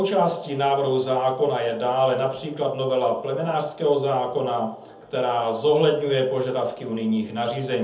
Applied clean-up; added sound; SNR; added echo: none; none; none; reverberation time 0.7 s.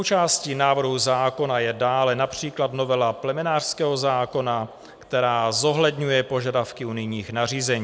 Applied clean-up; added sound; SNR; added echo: none; none; none; none.